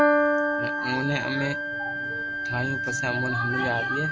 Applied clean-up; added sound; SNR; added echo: none; Wind instrument, woodwind instrument + Piano; -4 dB; none.